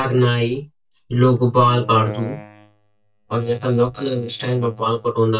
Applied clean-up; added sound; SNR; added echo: neural mask model DeepFilterNet 3.